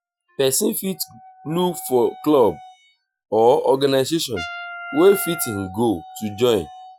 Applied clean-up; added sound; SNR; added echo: classical method Wiener filter.